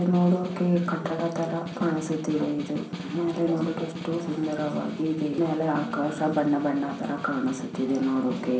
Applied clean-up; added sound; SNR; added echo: none; Snare drum; 13 dB; reverberation time 0.6 s.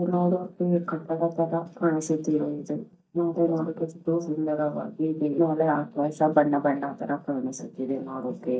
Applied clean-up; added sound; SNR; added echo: neural mask model DeepFilterNet 3.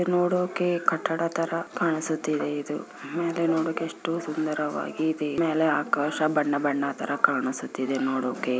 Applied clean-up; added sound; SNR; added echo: none; none; none; none.